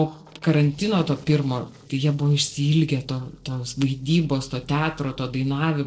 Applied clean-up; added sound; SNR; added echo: neural separator model SepFormer DNS4.